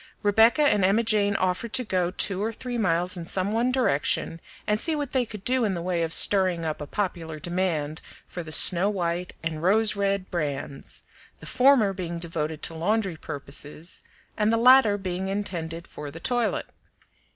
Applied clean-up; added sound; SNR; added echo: none; none; none; none.